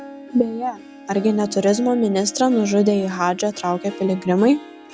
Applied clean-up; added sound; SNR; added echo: none; Harp; 17 dB; none.